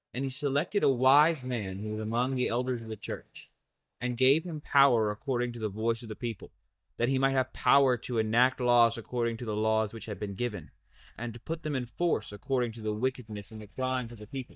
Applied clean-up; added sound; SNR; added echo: neural mask model DeepFilterNet 3.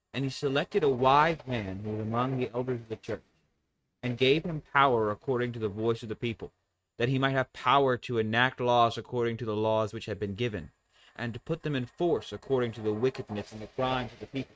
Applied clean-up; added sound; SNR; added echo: neural mask model RNNoise.